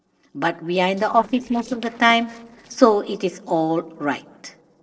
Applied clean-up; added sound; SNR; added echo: neural separator model SepFormer DNS4.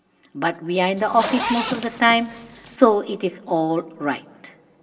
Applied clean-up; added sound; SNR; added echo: none; Zipper (clothing); 7 dB; reverberation time 0.6 s.